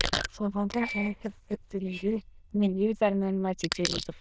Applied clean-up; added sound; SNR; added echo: neural diffusion model UNIVERSE++.